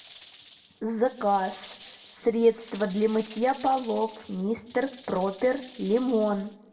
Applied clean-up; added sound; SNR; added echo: none; Rattle / Rattle (instrument); 11 dB; reverberation time 0.6 s.